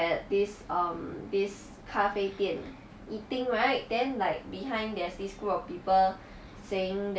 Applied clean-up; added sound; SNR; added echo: none; none; none; none.